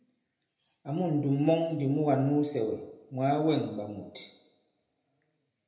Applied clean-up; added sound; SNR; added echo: none; none; none; reverberation time 0.7 s.